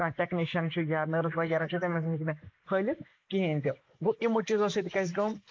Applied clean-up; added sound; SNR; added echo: neural mask model Resemble Enhance denoiser.